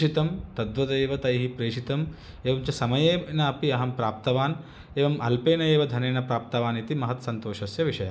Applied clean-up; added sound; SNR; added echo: none; none; none; none.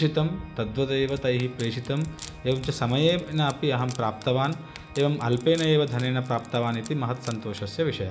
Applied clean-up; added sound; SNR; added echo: none; Organ + Wood; 19 dB; none.